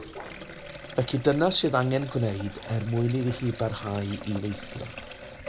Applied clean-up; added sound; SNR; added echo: none; Sink (filling or washing); 13 dB; none.